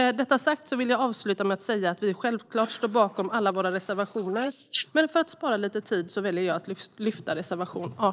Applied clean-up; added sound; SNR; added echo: neural mask model Resemble Enhance denoiser.